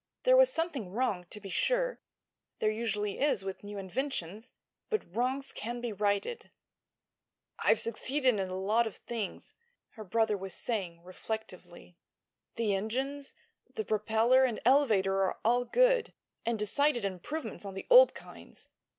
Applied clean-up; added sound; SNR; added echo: none; none; none; none.